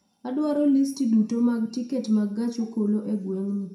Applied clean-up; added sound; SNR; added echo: none; none; none; reverberation time 0.4 s.